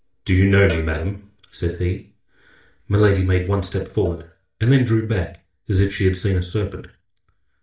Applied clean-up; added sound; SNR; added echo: neural mask model DeepFilterNet 3.